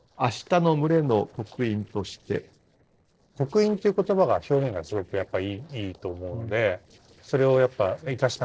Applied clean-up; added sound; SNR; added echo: neural separator model SepFormer DNS4.